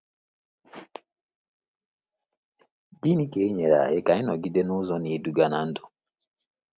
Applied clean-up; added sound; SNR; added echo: none; none; none; none.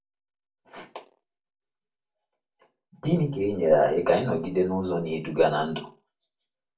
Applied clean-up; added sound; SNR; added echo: none; none; none; reverberation time 0.2 s.